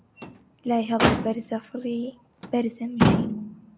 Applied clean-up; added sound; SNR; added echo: none; Motor vehicle (road); -2 dB; none.